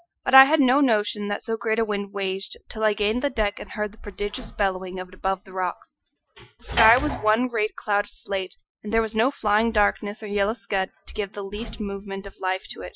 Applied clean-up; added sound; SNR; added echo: classical method Wiener filter.